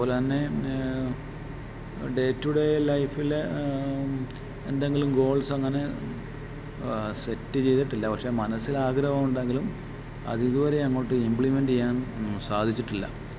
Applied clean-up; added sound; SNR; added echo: none; none; none; none.